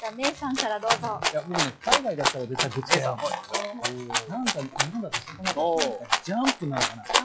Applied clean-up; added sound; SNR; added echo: classical method log-MMSE.